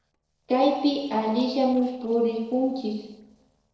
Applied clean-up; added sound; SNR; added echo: neural separator model SepFormer DNS4.